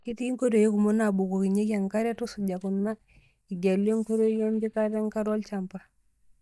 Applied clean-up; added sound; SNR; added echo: neural mask model DeepFilterNet 3.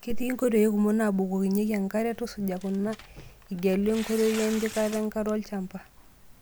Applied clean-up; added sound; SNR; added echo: none; Tearing; 17 dB; none.